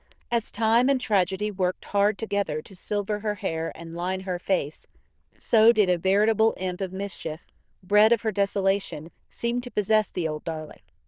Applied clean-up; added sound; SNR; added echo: neural diffusion model UNIVERSE++.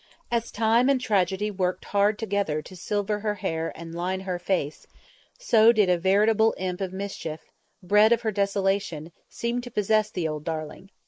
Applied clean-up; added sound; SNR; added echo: neural mask model Resemble Enhance denoiser.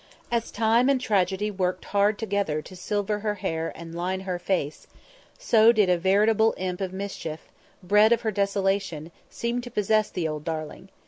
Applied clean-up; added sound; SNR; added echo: none; none; none; none.